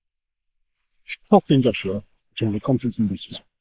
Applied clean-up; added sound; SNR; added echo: neural mask model Resemble Enhance denoiser.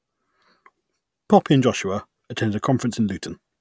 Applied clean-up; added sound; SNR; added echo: none; none; none; none.